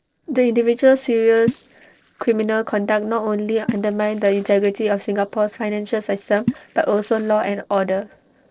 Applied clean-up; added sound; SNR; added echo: neural separator model SepFormer DNS4.